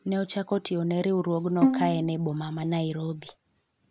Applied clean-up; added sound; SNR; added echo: none; Bowed string instrument; 1 dB; none.